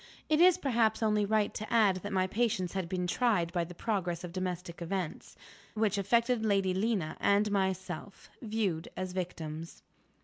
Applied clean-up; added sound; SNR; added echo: none; none; none; none.